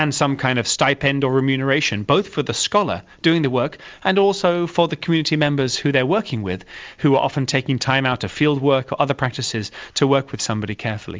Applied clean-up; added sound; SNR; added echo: none; none; none; none.